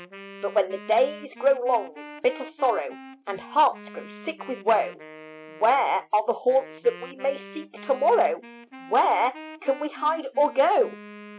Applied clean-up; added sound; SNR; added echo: none; Wind instrument, woodwind instrument; 18 dB; none.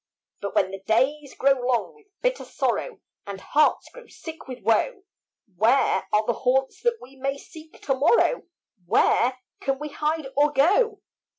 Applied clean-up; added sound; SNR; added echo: none; none; none; none.